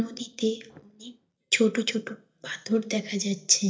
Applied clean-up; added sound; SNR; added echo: neural mask model DeepFilterNet 3.